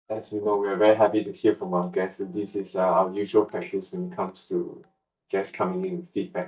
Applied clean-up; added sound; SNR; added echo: neural mask model DeepFilterNet 3.